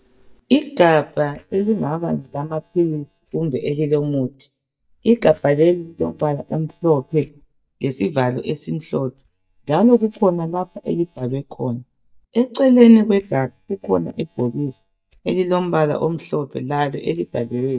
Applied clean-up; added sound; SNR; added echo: neural mask model DeepFilterNet 3.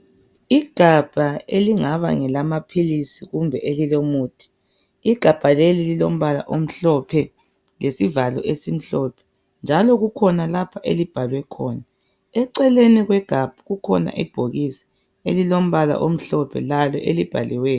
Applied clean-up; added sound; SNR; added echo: none; none; none; none.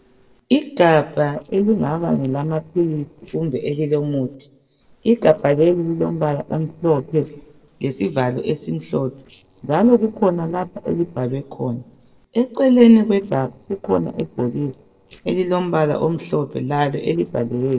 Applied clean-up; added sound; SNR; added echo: neural separator model SepFormer DNS4.